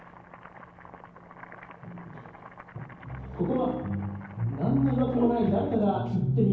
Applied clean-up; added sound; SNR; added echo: none; Domestic sounds, home sounds; 20 dB; reverberation time 0.9 s.